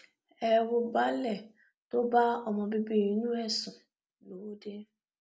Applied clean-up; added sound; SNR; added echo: none; none; none; none.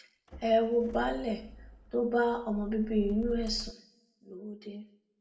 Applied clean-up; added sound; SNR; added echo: none; Motor vehicle (road); 13 dB; reverberation time 0.6 s.